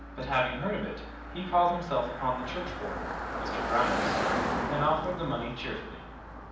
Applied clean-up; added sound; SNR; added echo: none; Car passing by; 3 dB; reverberation time 1.2 s.